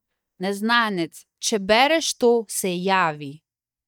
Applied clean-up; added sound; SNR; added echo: neural mask model DeepFilterNet 3.